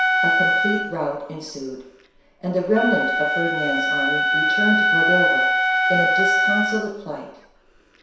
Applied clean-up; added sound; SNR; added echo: none; Wind instrument, woodwind instrument; -5 dB; reverberation time 0.7 s.